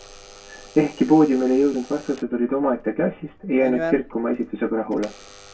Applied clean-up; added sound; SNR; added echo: none; Alarm / Door; 15 dB; reverberation time 0.1 s.